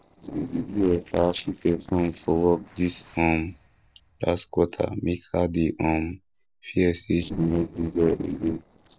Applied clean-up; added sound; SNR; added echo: neural separator model SepFormer DNS4.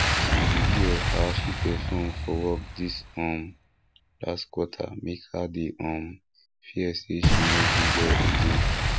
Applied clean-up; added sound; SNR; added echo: none; Boom; -5 dB; none.